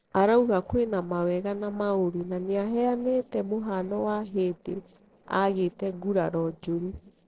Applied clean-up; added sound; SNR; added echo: neural separator model SepFormer DNS4.